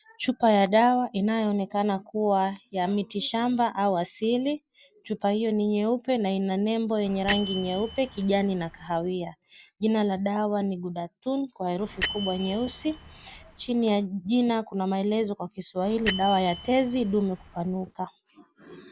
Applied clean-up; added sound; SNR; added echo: none; Bell; 11 dB; none.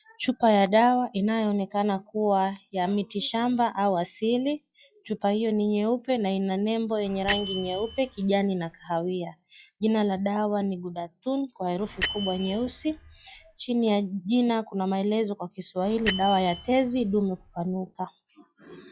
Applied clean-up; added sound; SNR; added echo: classical method log-MMSE.